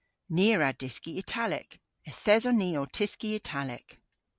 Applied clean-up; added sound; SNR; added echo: none; none; none; none.